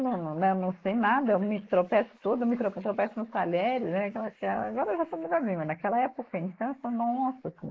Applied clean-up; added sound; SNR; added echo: neural mask model Resemble Enhance denoiser.